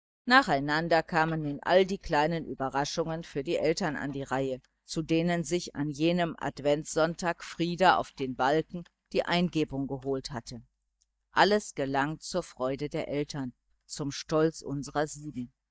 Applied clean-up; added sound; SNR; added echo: neural mask model DeepFilterNet 3.